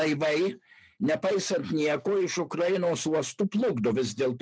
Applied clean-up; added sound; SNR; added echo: none; none; none; none.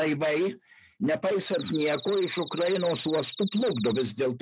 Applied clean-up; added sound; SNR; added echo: none; Cricket; 10 dB; none.